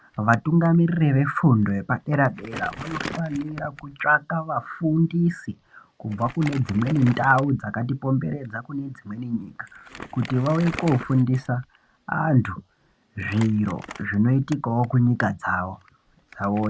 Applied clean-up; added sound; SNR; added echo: none; Crumpling, crinkling; 18 dB; none.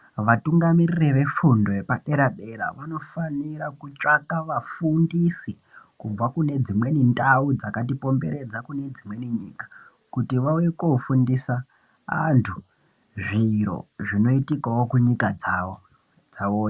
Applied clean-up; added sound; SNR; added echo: none; none; none; none.